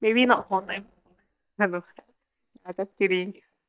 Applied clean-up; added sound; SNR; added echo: neural mask model DeepFilterNet 3.